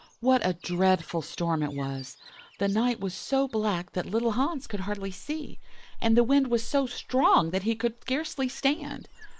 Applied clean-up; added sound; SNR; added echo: neural mask model Resemble Enhance denoiser.